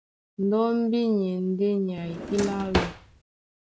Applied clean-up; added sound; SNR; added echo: none; Drawer open or close; 4 dB; none.